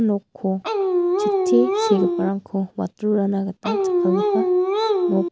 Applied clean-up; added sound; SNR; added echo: none; Dog; -4 dB; none.